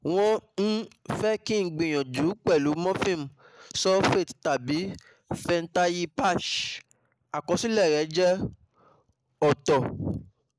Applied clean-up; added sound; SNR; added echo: neural mask model Resemble Enhance denoiser.